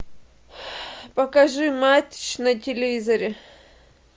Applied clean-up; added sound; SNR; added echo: none; none; none; none.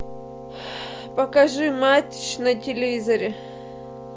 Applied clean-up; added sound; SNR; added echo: none; Keyboard (musical); 14 dB; none.